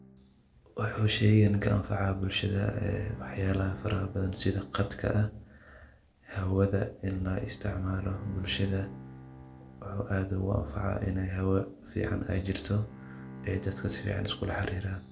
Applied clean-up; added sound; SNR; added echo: none; Bowed string instrument; 17 dB; none.